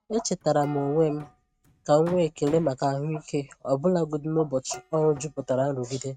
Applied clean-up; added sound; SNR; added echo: neural mask model RNNoise.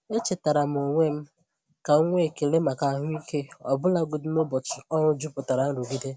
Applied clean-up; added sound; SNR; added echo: none; none; none; none.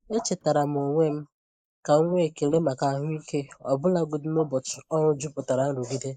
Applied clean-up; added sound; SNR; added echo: neural mask model Resemble Enhance denoiser.